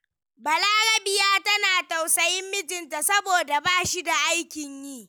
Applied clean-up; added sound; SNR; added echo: none; none; none; none.